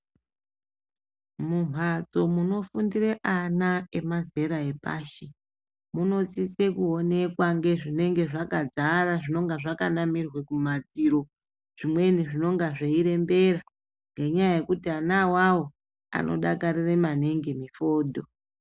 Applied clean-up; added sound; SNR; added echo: none; none; none; none.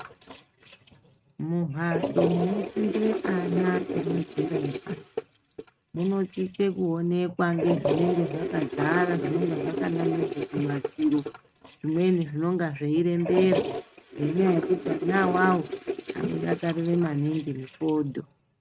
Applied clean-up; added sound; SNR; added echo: neural mask model RNNoise.